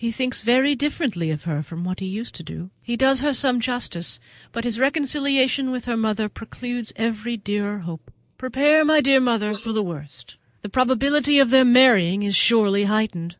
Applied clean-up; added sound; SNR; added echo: neural mask model Resemble Enhance denoiser.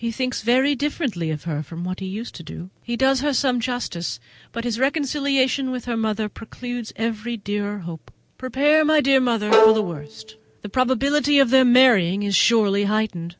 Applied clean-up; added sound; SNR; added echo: none; Bowed string instrument; 0 dB; none.